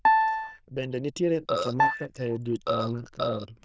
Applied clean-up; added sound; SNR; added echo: neural diffusion model UNIVERSE++.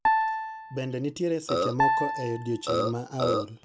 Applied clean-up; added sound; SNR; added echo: none; Burping, eructation + Piano; -3 dB; none.